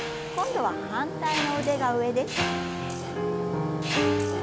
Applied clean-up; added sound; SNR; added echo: none; Mechanisms; 7 dB; none.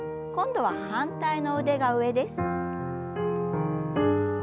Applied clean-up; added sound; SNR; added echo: none; none; none; none.